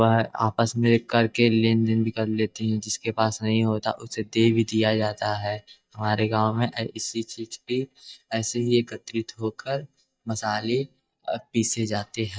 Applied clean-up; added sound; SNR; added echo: neural mask model DeepFilterNet 3.